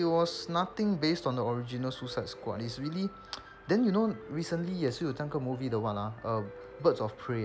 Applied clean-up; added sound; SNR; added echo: none; Piano; 18 dB; none.